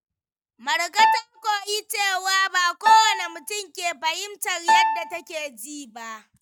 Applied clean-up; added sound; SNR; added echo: neural mask model RNNoise.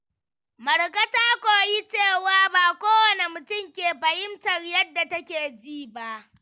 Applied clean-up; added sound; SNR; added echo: none; none; none; none.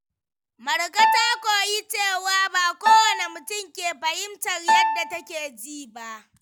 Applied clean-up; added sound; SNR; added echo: none; Piano; -1 dB; none.